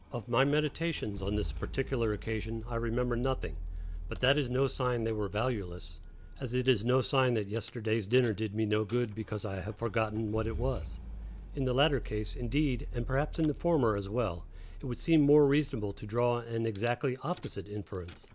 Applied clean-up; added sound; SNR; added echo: none; Rattle / Engine starting / Car; 10 dB; none.